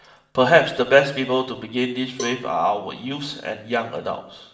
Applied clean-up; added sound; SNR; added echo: none; Cowbell; 18 dB; reverberation time 0.9 s.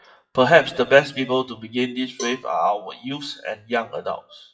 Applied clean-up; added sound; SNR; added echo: classical method WPE with log-MMSE.